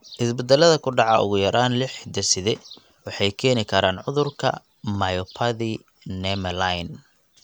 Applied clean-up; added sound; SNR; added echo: none; none; none; none.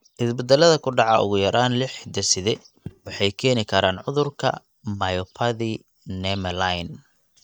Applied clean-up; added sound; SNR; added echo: neural mask model DeepFilterNet 3.